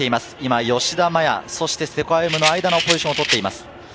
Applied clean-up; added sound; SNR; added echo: none; Rattle; 3 dB; none.